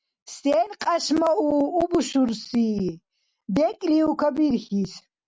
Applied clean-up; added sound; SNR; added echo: none; none; none; none.